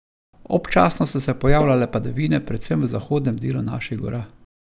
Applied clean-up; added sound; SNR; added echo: none; Bowed string instrument; 16 dB; none.